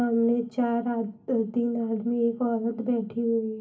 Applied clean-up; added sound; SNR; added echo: none; none; none; reverberation time 0.3 s.